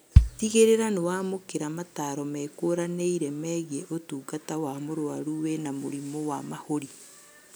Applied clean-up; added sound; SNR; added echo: none; Bass drum; -3 dB; none.